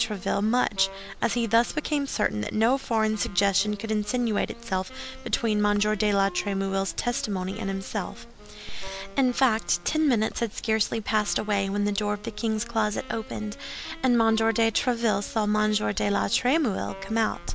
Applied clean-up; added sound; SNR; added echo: none; Water + Wind instrument, woodwind instrument; 17 dB; none.